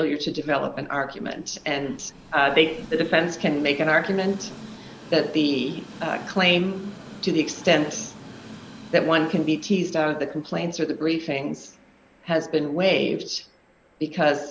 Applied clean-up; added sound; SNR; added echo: none; Train; 19 dB; none.